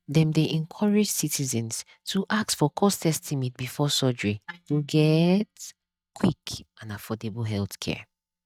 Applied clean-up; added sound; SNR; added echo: neural mask model DeepFilterNet 3.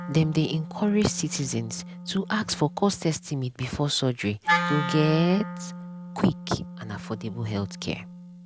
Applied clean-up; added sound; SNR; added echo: none; Wind instrument, woodwind instrument; 8 dB; none.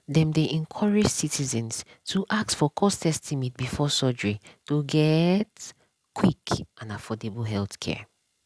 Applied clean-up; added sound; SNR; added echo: none; none; none; none.